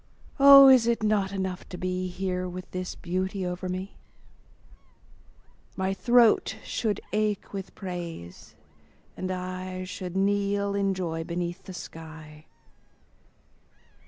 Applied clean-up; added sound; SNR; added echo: none; Gull, seagull; 19 dB; none.